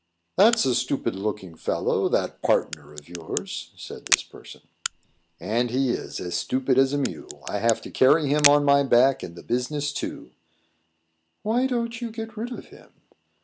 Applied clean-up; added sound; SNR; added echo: none; Crack; 9 dB; none.